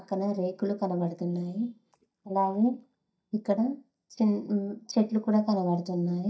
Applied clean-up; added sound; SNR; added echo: neural mask model DeepFilterNet 3.